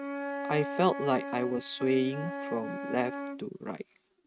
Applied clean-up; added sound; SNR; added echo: neural mask model RNNoise.